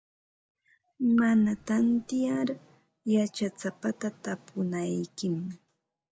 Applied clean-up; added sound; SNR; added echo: none; Raindrop / Drip; 19 dB; none.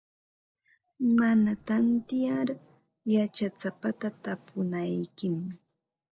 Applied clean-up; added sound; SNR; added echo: neural separator model SepFormer DNS4.